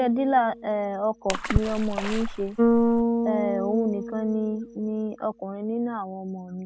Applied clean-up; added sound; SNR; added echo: none; Water / Splash, splatter + Bass guitar; 1 dB; none.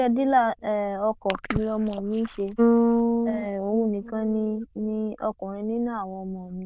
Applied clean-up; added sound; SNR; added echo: neural diffusion model UNIVERSE++.